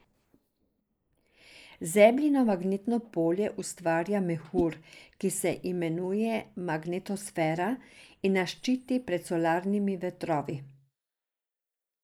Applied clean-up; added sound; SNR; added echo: neural mask model Resemble Enhance denoiser.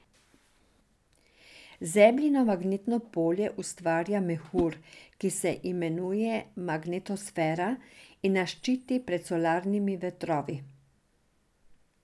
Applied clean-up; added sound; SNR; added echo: none; Whoosh, swoosh, swish; 13 dB; none.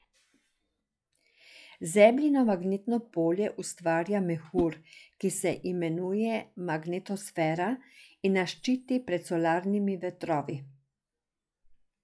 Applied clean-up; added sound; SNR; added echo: classical method log-MMSE.